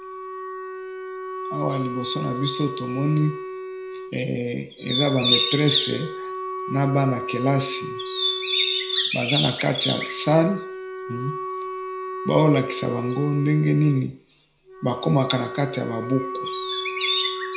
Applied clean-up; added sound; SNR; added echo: none; Wind instrument, woodwind instrument; 9 dB; reverberation time 0.5 s.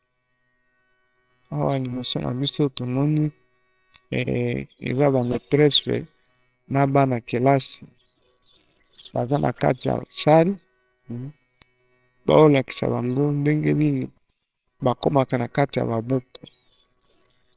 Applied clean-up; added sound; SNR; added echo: neural separator model SepFormer WHAMR!.